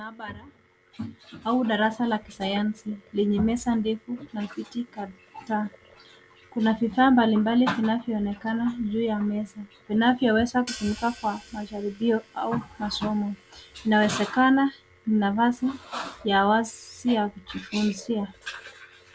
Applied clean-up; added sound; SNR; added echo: none; Hi-hat; 20 dB; none.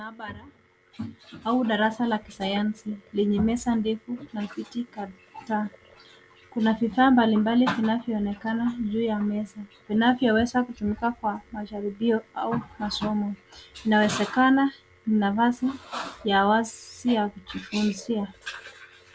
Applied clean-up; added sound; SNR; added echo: none; none; none; none.